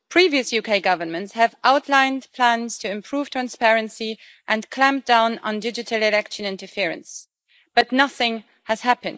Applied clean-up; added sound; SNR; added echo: neural mask model Resemble Enhance denoiser.